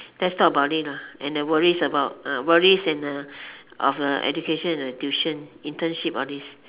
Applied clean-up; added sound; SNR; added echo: none; none; none; none.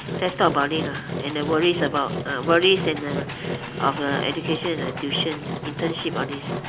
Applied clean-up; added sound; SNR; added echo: none; Engine; 5 dB; none.